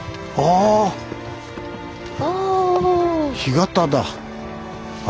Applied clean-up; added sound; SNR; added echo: none; none; none; none.